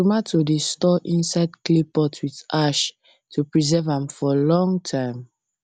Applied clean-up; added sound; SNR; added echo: none; none; none; none.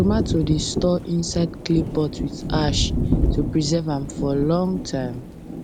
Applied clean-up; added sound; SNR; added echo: none; Thunder; 2 dB; none.